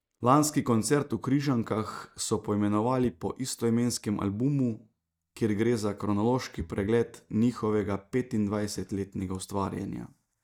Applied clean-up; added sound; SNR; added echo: neural mask model DeepFilterNet 3.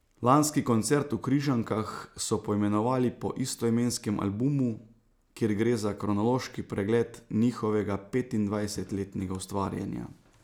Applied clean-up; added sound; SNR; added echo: none; none; none; none.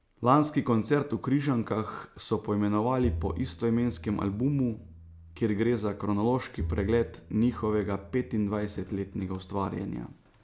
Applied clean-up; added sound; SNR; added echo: none; Bowed string instrument; 12 dB; none.